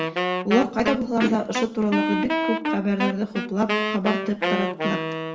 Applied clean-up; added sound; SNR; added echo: none; Wind instrument, woodwind instrument; 2 dB; reverberation time 0.5 s.